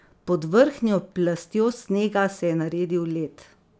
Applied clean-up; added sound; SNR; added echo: none; none; none; none.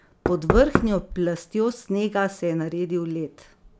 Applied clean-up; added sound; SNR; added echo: none; Knock; 5 dB; none.